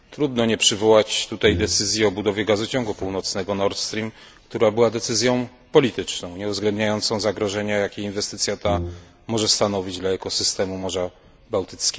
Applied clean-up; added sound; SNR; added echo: none; Brass instrument; 8 dB; none.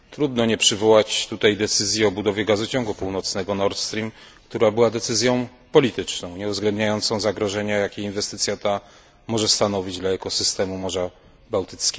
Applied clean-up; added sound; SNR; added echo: none; none; none; none.